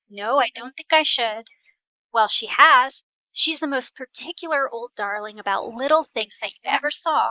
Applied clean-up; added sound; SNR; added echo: neural mask model Resemble Enhance denoiser.